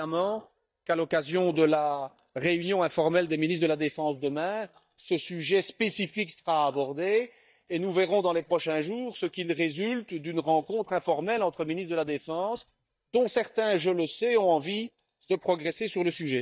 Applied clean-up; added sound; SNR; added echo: neural mask model DeepFilterNet 3.